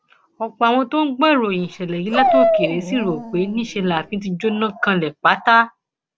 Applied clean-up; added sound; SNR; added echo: none; Dog; 2 dB; none.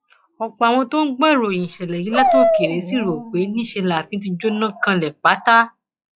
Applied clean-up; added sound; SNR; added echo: classical method log-MMSE.